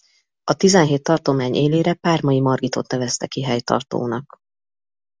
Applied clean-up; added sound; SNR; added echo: none; none; none; none.